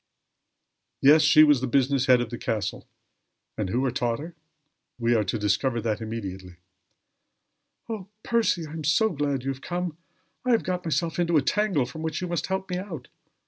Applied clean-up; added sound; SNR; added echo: none; none; none; none.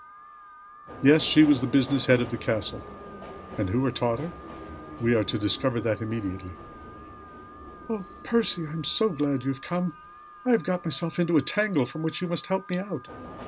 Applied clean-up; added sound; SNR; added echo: none; Alarm + Subway, metro, underground; 16 dB; none.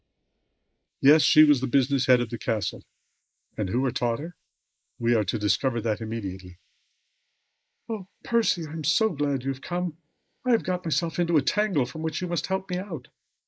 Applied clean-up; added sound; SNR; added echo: neural mask model Resemble Enhance denoiser.